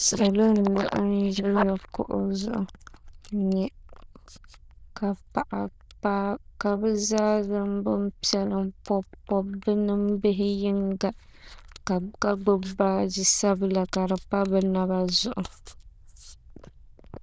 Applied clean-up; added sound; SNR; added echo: neural diffusion model UNIVERSE++.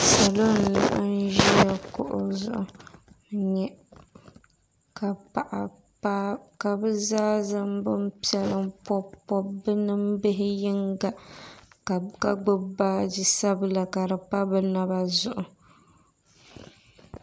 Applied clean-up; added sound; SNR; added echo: none; none; none; none.